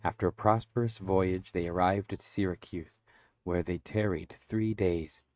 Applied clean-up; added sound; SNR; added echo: neural mask model RNNoise.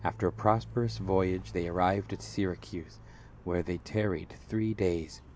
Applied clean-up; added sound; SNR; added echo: none; Car; 14 dB; none.